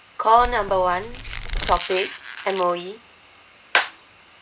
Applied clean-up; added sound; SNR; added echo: none; Squeak + Keys jangling; 7 dB; none.